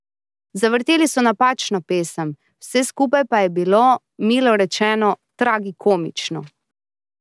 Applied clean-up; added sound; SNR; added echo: none; none; none; none.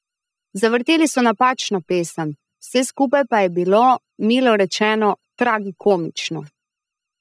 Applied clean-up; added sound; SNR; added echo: neural mask model DeepFilterNet 3.